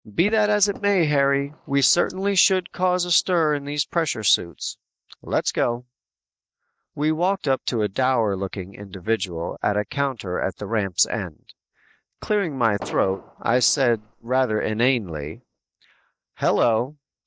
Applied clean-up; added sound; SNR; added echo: neural mask model DeepFilterNet 3.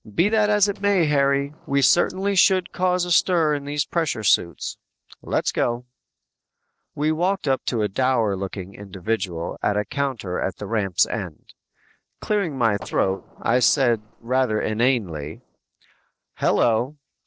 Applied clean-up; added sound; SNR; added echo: neural separator model SepFormer DNS4.